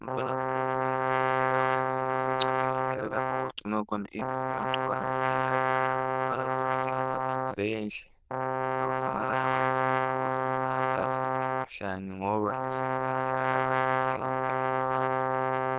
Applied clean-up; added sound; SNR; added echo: neural diffusion model UNIVERSE++.